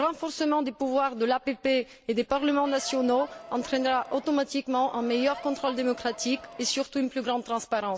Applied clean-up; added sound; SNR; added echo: none; Crowd; 15 dB; none.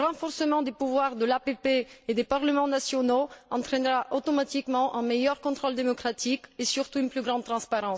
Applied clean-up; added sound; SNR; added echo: none; none; none; none.